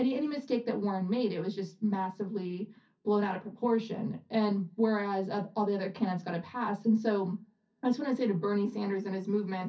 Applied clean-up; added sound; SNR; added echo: none; none; none; reverberation time 0.3 s.